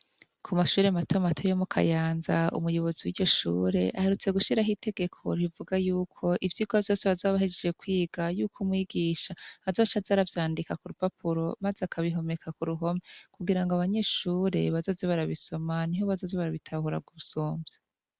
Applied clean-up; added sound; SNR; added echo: none; none; none; none.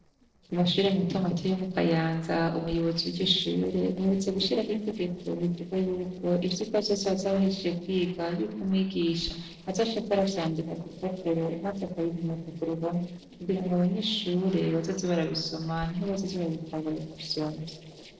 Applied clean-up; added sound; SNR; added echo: neural separator model SepFormer DNS4.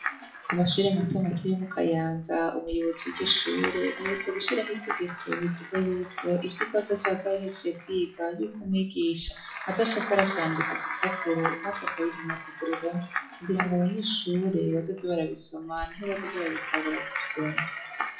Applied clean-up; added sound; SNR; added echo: classical method WPE with log-MMSE.